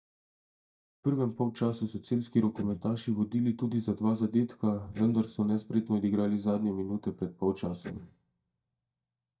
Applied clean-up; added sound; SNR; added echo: neural mask model DeepFilterNet 3.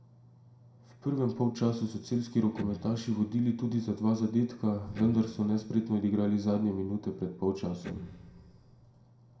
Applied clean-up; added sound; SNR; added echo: none; Electric guitar; 17 dB; reverberation time 0.5 s.